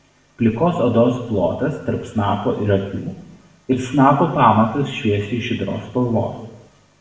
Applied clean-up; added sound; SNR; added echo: none; none; none; reverberation time 1.0 s.